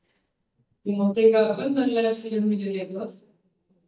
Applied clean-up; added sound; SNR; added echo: neural mask model DeepFilterNet 3.